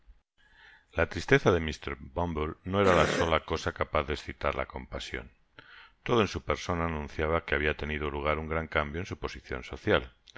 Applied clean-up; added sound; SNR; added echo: none; Cough; 3 dB; none.